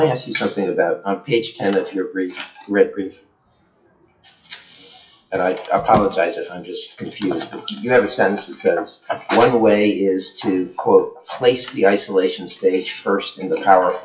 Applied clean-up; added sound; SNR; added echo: classical method WPE with log-MMSE.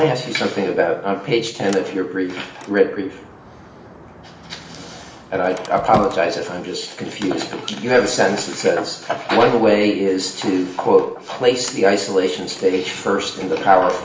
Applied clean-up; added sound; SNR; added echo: none; Sliding door; 19 dB; reverberation time 0.7 s.